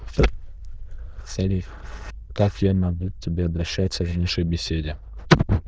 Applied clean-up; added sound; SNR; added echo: neural diffusion model UNIVERSE++.